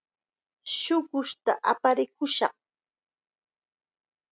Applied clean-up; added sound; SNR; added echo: none; none; none; none.